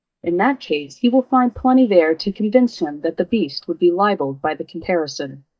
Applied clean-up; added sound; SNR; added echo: neural mask model DeepFilterNet 3.